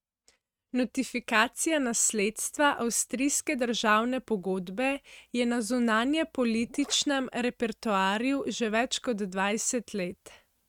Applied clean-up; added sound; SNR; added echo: neural mask model RNNoise.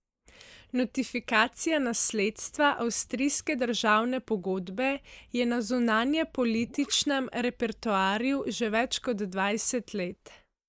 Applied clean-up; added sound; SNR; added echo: neural mask model Resemble Enhance denoiser.